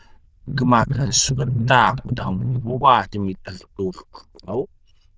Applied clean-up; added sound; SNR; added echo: neural diffusion model UNIVERSE++.